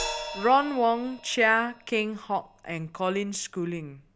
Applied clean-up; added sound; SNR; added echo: none; Crash cymbal; 14 dB; none.